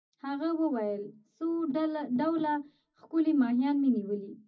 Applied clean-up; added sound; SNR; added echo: none; none; none; reverberation time 0.4 s.